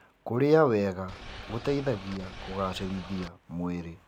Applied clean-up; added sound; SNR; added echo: none; Boat, Water vehicle; 13 dB; none.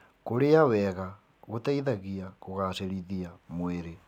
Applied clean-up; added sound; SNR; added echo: none; none; none; none.